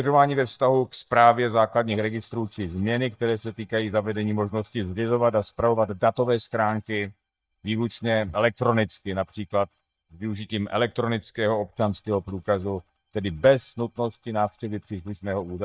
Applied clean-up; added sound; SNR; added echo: neural mask model DeepFilterNet 3.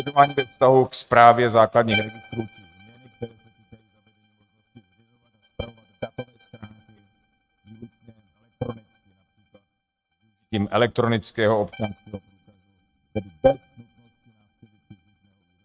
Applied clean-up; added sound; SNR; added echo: neural mask model RNNoise.